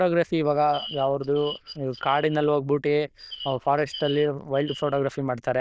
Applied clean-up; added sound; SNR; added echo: neural diffusion model UNIVERSE++.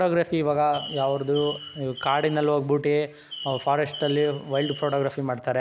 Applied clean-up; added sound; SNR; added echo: none; Bird; 14 dB; none.